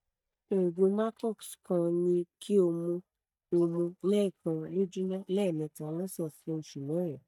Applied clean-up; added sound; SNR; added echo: neural mask model DeepFilterNet 3.